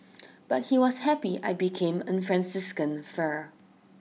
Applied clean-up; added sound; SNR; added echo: none; none; none; none.